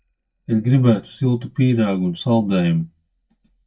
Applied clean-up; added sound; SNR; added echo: neural mask model DeepFilterNet 3.